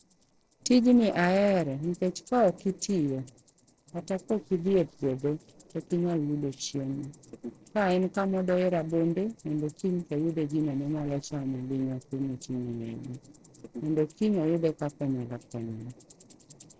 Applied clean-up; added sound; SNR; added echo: neural separator model SepFormer DNS4.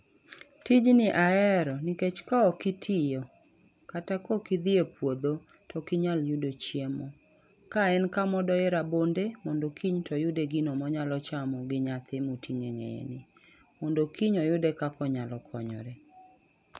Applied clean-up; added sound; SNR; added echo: none; none; none; none.